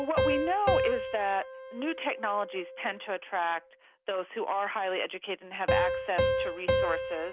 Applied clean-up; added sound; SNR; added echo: none; Piano; 0 dB; none.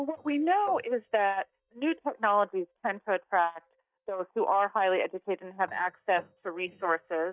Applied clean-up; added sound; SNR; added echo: neural mask model DeepFilterNet 3.